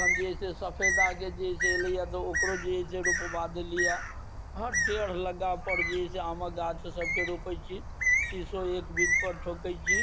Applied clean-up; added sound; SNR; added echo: none; Bird; -2 dB; none.